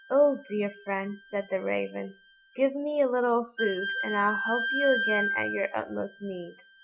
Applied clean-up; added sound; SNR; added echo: classical method log-MMSE.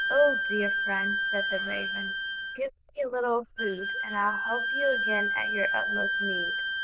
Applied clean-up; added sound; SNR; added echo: neural diffusion model UNIVERSE++.